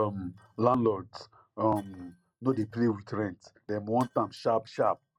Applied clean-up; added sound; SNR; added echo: neural mask model RNNoise.